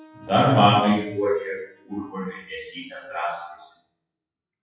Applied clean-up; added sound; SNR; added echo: classical method WPE with log-MMSE.